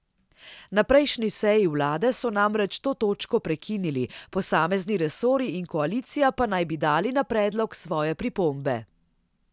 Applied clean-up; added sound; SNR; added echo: none; none; none; none.